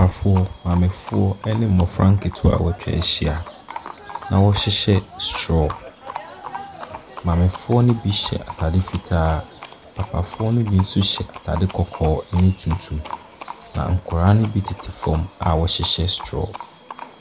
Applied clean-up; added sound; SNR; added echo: none; Livestock, farm animals, working animals; 16 dB; none.